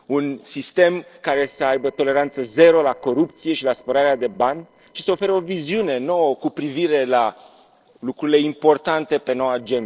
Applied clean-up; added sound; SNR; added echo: neural separator model SepFormer DNS4.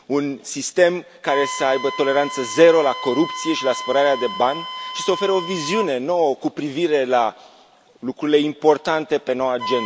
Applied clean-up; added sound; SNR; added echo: none; Wind instrument, woodwind instrument; 12 dB; none.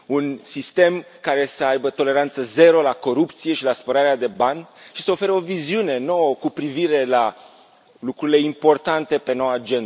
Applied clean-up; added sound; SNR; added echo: none; none; none; none.